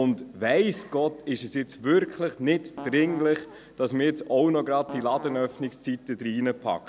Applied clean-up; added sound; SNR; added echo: none; Fart; 15 dB; none.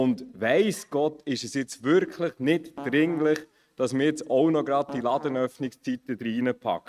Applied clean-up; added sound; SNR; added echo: neural mask model RNNoise.